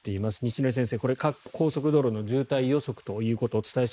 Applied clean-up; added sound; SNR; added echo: neural mask model Resemble Enhance denoiser.